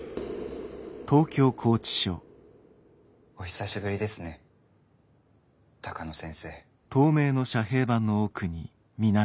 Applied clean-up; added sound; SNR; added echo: none; none; none; none.